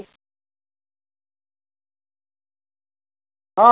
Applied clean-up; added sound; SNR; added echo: none; none; none; none.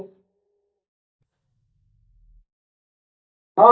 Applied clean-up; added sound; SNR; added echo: neural mask model DeepFilterNet 3.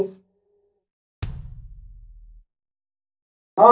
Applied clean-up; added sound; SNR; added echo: none; Bass drum; 15 dB; reverberation time 0.3 s.